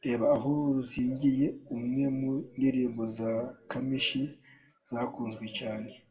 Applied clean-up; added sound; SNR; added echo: none; none; none; reverberation time 0.4 s.